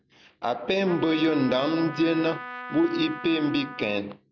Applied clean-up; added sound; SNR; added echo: none; Trumpet; 13 dB; none.